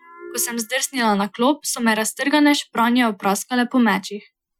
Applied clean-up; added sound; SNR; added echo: classical method Wiener filter.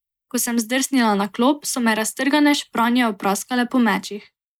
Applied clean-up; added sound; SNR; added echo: neural mask model Resemble Enhance denoiser.